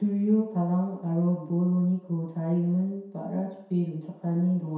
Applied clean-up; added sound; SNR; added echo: none; none; none; reverberation time 0.7 s.